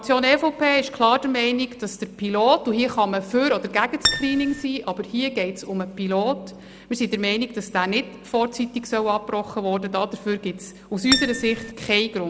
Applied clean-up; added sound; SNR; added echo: none; Acoustic guitar; 2 dB; none.